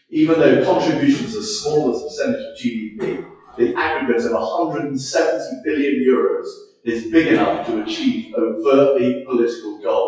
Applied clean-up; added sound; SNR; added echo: classical method WPE with log-MMSE.